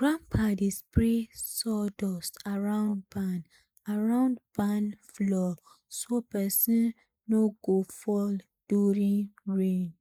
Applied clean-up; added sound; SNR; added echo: neural mask model Resemble Enhance denoiser.